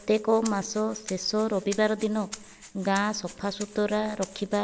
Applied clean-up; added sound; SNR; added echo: none; Rattle (instrument); 17 dB; none.